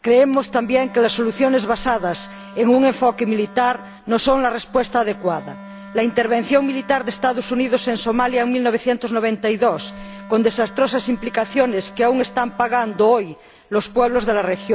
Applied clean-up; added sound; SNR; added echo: none; Wind instrument, woodwind instrument; 19 dB; none.